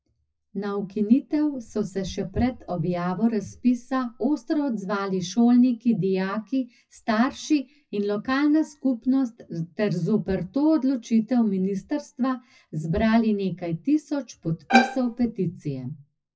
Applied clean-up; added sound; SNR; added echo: classical method WPE with log-MMSE.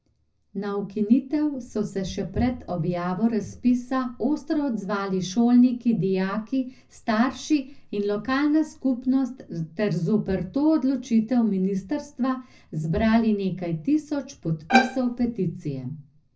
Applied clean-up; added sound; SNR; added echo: none; Bowed string instrument; 2 dB; reverberation time 0.4 s.